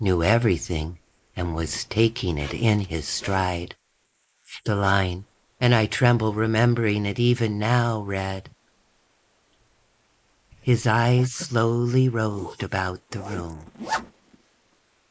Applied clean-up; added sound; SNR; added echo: neural mask model Resemble Enhance denoiser.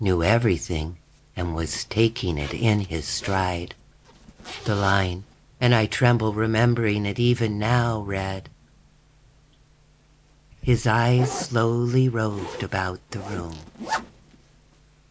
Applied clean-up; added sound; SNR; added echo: none; Zipper (clothing); 17 dB; none.